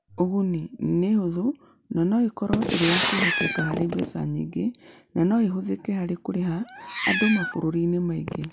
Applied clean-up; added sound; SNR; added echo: none; Meow + Gunshot, gunfire; 0 dB; none.